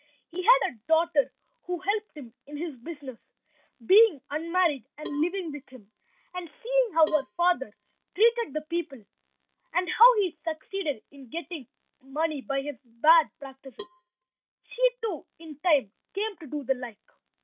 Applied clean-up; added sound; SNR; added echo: neural mask model RNNoise.